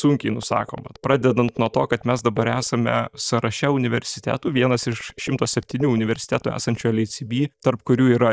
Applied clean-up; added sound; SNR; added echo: neural mask model DeepFilterNet 3.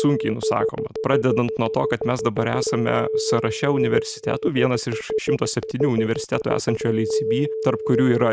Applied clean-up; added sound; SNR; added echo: neural mask model RNNoise.